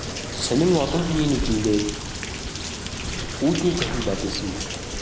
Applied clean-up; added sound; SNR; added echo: none; Rain; 4 dB; none.